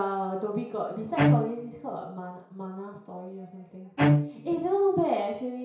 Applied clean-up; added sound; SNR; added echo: none; Bowed string instrument; -3 dB; reverberation time 0.6 s.